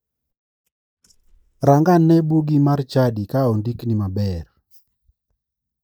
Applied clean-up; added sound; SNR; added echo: neural mask model DeepFilterNet 3.